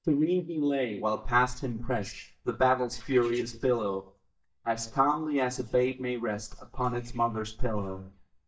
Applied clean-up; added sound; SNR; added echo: neural mask model DeepFilterNet 3.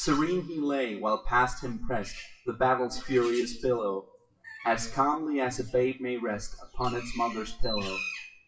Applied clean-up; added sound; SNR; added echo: classical method WPE with log-MMSE.